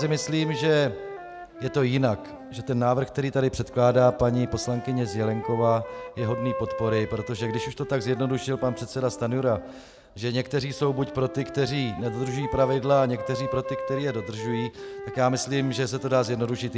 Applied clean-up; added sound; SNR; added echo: none; Wind instrument, woodwind instrument; 11 dB; none.